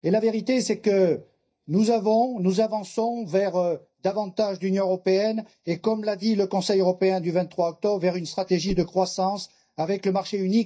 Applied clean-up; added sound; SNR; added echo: neural mask model DeepFilterNet 3.